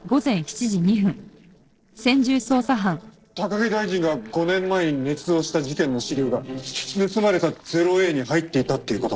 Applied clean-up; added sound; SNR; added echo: neural separator model SepFormer DNS4.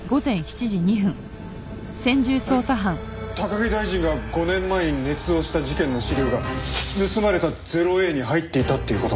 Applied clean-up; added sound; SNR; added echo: none; none; none; none.